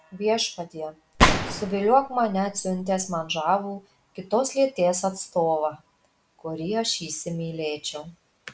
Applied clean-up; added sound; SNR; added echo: none; Gunshot, gunfire; 0 dB; none.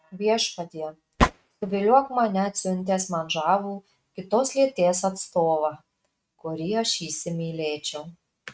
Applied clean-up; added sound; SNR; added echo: neural mask model RNNoise.